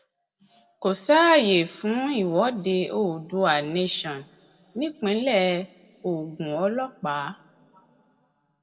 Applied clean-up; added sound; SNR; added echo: none; none; none; reverberation time 2.3 s.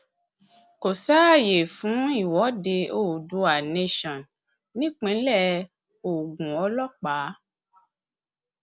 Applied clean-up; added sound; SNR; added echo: none; none; none; none.